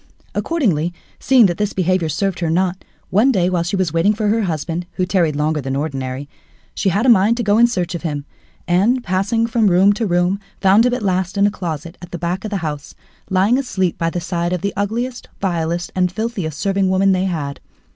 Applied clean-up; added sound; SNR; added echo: none; none; none; none.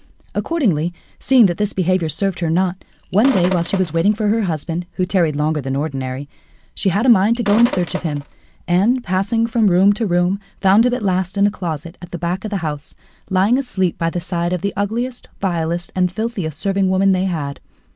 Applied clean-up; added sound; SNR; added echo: none; Sink (filling or washing); 11 dB; none.